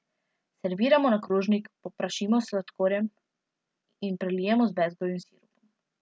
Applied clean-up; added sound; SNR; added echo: none; none; none; none.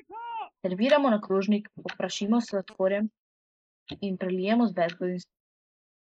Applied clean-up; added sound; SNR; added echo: neural mask model Resemble Enhance denoiser.